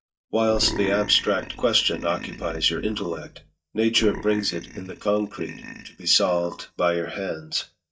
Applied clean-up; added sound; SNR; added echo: neural mask model DeepFilterNet 3.